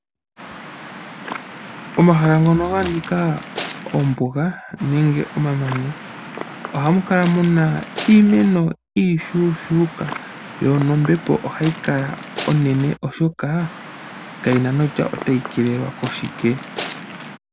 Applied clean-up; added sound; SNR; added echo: none; Waves, surf / Wind; 13 dB; none.